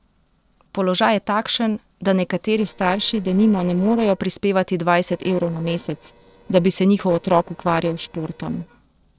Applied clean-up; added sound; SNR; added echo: neural separator model SepFormer DNS4.